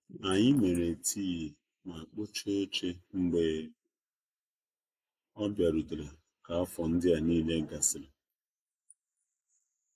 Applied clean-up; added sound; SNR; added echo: neural mask model Resemble Enhance denoiser.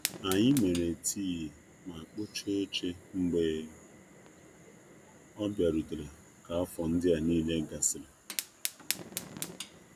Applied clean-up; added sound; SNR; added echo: none; Fire; 11 dB; none.